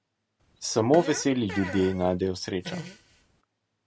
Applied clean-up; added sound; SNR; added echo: none; Fart; 13 dB; none.